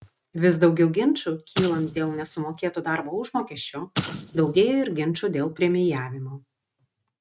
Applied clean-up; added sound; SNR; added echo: neural mask model RNNoise.